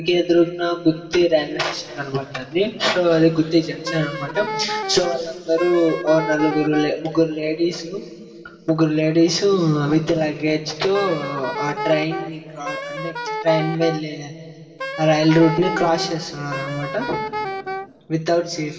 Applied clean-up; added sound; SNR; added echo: none; Wind instrument, woodwind instrument; 8 dB; reverberation time 2.8 s.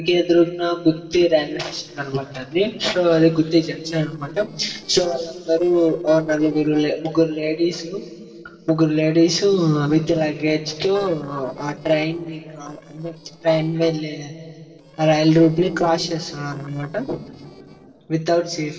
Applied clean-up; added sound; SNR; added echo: neural separator model SepFormer DNS4.